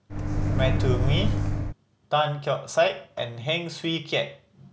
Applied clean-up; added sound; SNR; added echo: none; Microwave oven; -4 dB; none.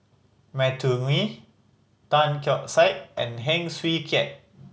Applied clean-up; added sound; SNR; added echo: none; none; none; none.